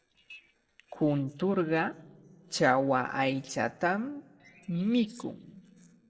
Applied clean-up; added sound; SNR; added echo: neural separator model SepFormer DNS4.